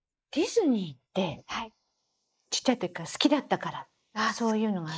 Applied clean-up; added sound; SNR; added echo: neural mask model Resemble Enhance denoiser.